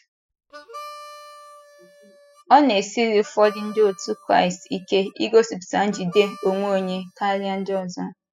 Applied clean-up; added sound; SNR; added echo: classical method spectral subtraction.